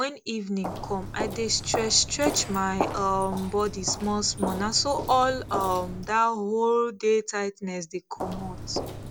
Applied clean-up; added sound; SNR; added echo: none; Walk, footsteps; 8 dB; none.